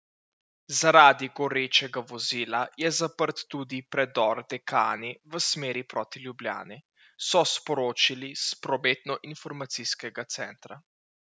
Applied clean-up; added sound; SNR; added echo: none; none; none; none.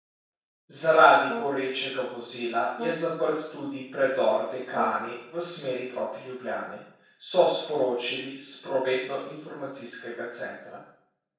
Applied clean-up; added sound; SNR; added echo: neural separator model SepFormer DNS4.